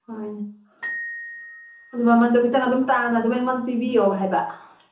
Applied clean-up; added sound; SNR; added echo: none; Glockenspiel; 16 dB; reverberation time 0.8 s.